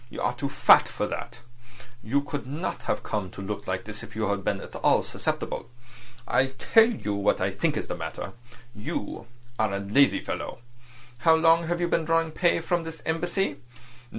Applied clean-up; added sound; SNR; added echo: none; none; none; none.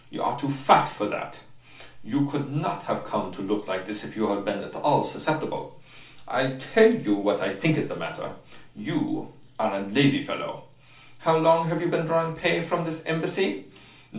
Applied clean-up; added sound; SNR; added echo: none; none; none; reverberation time 0.4 s.